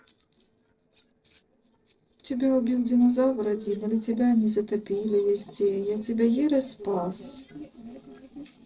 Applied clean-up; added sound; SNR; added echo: neural separator model SepFormer DNS4.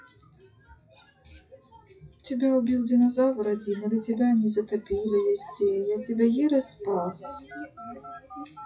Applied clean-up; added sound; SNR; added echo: classical method WPE with log-MMSE.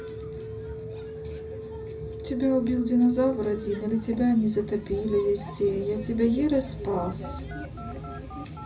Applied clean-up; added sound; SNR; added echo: none; Telephone; 15 dB; reverberation time 0.4 s.